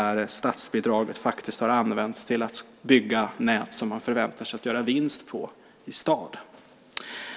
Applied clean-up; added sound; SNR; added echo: none; none; none; none.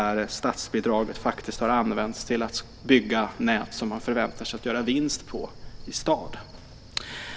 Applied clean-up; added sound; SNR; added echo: none; Cricket; 16 dB; none.